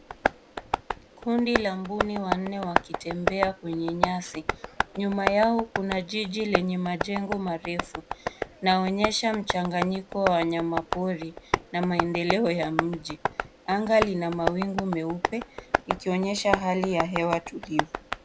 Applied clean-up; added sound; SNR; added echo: none; Tap; 3 dB; none.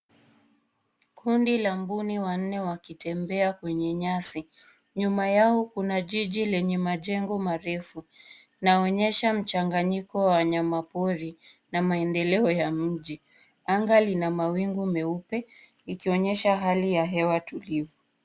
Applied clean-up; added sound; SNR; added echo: none; none; none; none.